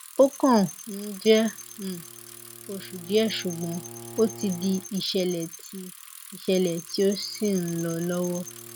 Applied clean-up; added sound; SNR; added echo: none; Bowed string instrument + Bicycle; 17 dB; none.